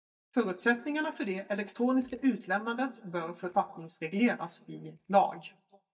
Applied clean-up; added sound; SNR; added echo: neural mask model DeepFilterNet 3.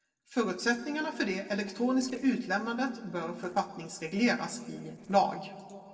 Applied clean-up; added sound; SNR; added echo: neural separator model SepFormer DNS4.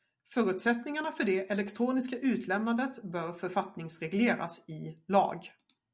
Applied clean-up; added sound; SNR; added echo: none; none; none; none.